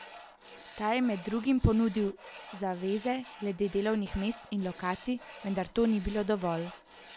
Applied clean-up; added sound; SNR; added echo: none; Tools; 18 dB; none.